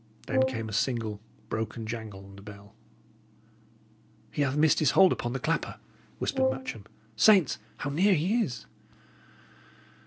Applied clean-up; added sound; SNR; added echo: none; Brass instrument; 4 dB; none.